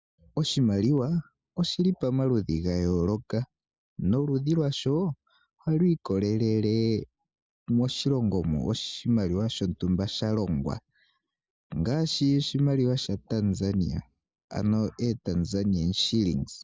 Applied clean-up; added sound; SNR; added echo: none; none; none; none.